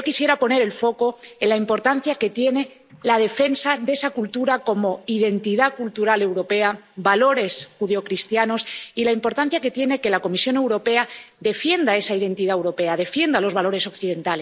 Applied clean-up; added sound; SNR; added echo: neural mask model Resemble Enhance denoiser.